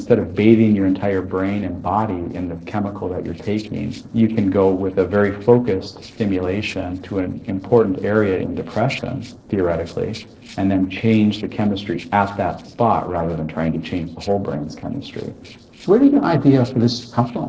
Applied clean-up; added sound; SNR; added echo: neural separator model SepFormer DNS4.